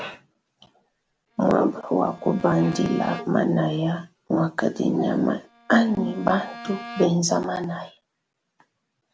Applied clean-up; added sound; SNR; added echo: none; Bowed string instrument; 19 dB; none.